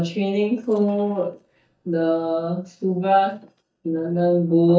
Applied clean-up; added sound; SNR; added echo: neural mask model DeepFilterNet 3.